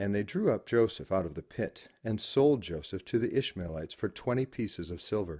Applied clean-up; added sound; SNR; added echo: none; none; none; none.